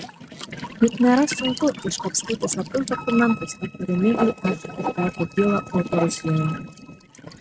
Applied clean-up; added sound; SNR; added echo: neural mask model RNNoise.